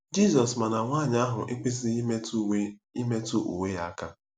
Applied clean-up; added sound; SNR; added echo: none; none; none; none.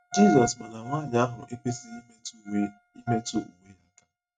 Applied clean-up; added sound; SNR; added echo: neural mask model RNNoise.